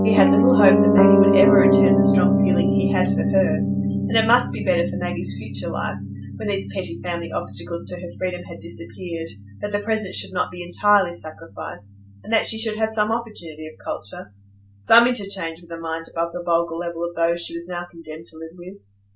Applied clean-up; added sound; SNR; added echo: none; Piano; -2 dB; none.